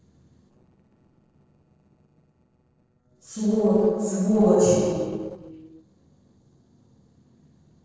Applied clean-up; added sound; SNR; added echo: neural separator model SepFormer DNS4.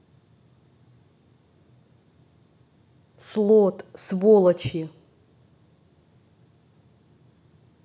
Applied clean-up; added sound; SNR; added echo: none; none; none; none.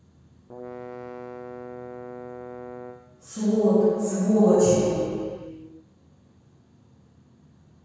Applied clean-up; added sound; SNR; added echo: none; Bowed string instrument; 13 dB; reverberation time 2.1 s.